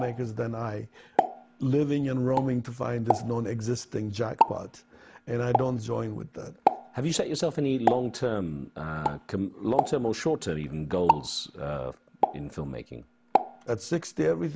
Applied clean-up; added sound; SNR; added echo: none; Explosion; 2 dB; none.